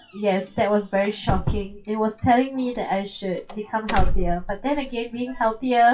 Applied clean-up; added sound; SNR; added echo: classical method WPE with log-MMSE.